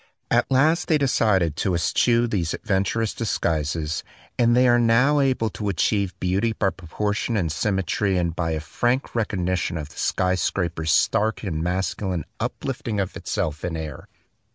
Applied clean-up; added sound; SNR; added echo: none; none; none; none.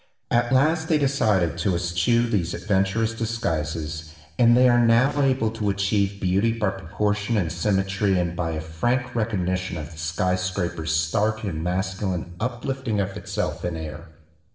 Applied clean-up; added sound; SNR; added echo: neural separator model SepFormer DNS4.